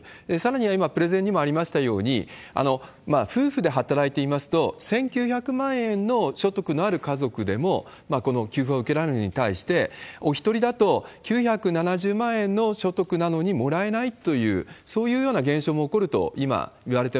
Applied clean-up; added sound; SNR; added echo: none; none; none; none.